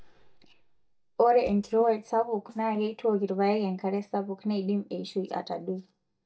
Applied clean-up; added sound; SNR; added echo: neural mask model DeepFilterNet 3.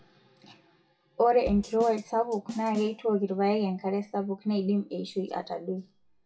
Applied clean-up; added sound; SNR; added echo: classical method WPE with log-MMSE.